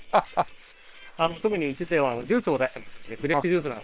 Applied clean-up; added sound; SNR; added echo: neural separator model SepFormer WHAM!.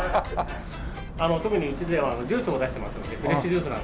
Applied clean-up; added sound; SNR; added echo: none; Thunderstorm; 10 dB; none.